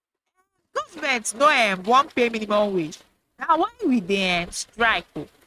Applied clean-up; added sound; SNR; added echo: neural mask model RNNoise.